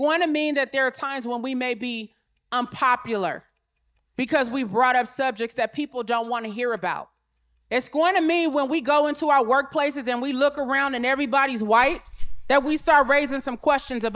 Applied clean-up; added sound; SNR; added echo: neural mask model DeepFilterNet 3.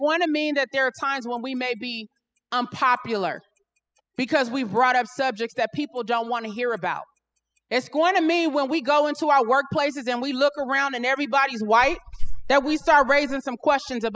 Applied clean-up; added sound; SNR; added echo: classical method spectral subtraction.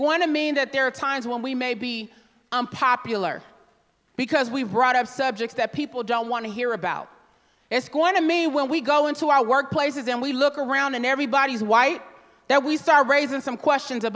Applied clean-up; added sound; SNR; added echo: none; none; none; none.